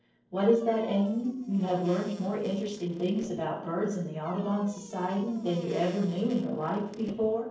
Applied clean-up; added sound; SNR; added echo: neural separator model SepFormer DNS4.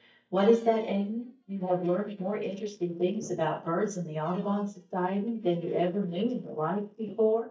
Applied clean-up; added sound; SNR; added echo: neural mask model DeepFilterNet 3.